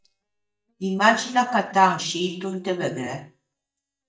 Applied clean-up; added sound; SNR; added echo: neural mask model DeepFilterNet 3.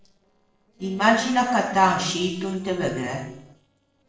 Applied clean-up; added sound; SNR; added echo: neural separator model SepFormer DNS4.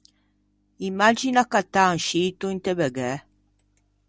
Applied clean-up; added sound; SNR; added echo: none; none; none; none.